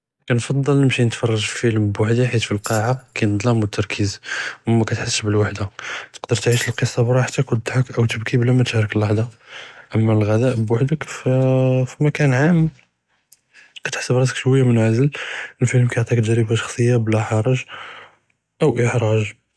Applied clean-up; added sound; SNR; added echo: none; Tambourine; 17 dB; none.